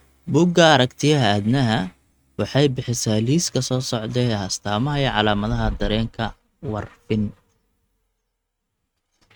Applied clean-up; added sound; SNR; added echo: neural mask model RNNoise.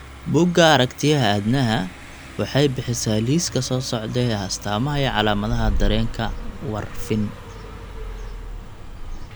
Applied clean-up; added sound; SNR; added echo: none; Car passing by; 7 dB; none.